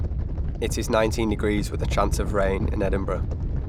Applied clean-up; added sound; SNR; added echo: none; Animal; -1 dB; none.